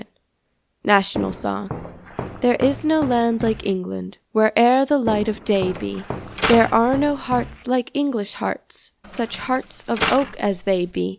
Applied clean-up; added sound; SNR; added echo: none; Walk, footsteps + Mechanisms; 10 dB; none.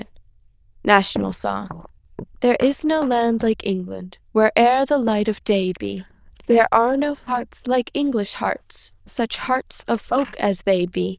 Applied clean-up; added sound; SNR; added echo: neural diffusion model UNIVERSE++.